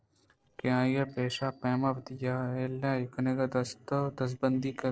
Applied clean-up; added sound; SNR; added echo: neural separator model SepFormer DNS4.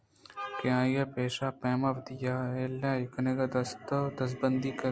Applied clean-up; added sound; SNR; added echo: none; none; none; none.